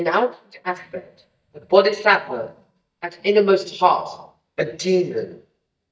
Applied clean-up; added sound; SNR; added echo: neural mask model DeepFilterNet 3.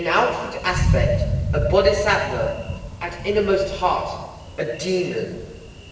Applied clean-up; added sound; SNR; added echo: none; Thunder; 4 dB; reverberation time 1.1 s.